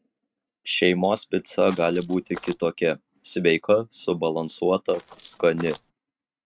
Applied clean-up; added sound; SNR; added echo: neural mask model RNNoise.